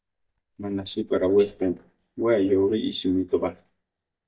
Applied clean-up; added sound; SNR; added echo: neural mask model DeepFilterNet 3.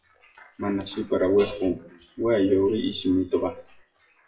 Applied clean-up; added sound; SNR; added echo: classical method WPE with log-MMSE.